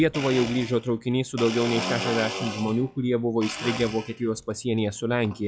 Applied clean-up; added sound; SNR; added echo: classical method log-MMSE.